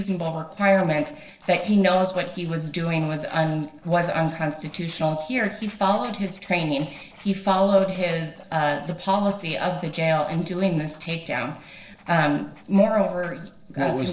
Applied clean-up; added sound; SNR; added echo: neural separator model SepFormer DNS4.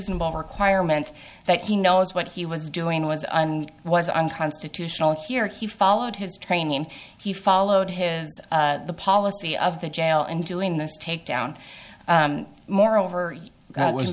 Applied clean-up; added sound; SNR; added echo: none; none; none; none.